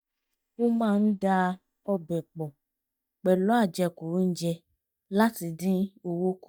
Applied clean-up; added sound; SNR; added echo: neural mask model DeepFilterNet 3.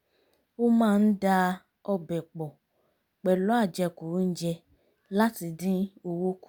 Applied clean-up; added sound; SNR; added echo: none; none; none; none.